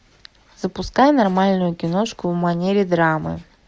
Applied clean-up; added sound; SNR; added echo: none; none; none; none.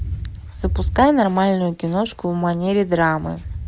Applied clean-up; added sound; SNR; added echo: none; Thunder; 9 dB; none.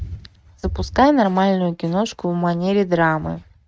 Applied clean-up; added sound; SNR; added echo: neural mask model RNNoise.